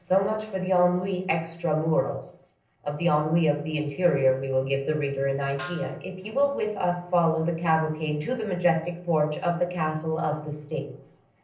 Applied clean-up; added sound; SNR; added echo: neural separator model SepFormer DNS4.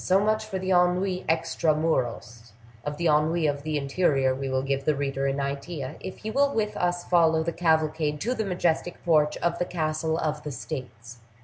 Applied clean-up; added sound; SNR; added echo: none; none; none; none.